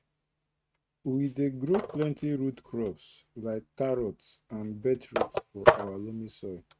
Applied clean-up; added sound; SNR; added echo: neural mask model RNNoise.